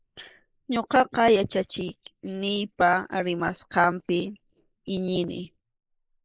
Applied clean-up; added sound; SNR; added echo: neural mask model Resemble Enhance denoiser.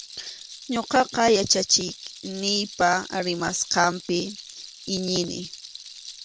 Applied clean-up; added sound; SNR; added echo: none; Rattle; 16 dB; none.